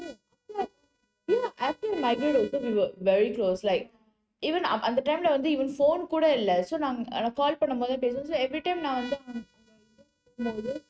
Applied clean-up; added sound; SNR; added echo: neural mask model RNNoise.